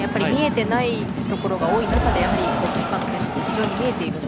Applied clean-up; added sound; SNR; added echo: none; Cheering; 3 dB; none.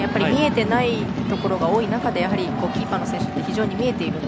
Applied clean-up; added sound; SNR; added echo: none; none; none; none.